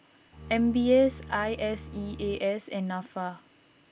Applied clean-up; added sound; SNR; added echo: none; Bowed string instrument; 14 dB; none.